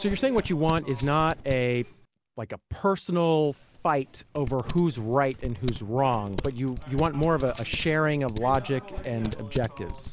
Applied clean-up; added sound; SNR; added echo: none; Typing + Rattle (instrument); 9 dB; none.